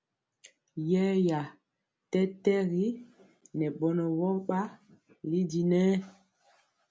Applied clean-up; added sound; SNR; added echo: none; none; none; none.